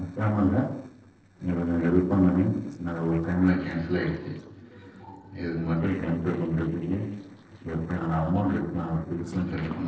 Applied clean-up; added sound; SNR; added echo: neural separator model SepFormer DNS4.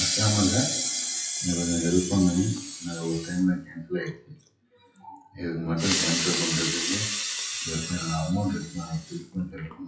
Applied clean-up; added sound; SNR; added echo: classical method WPE with log-MMSE.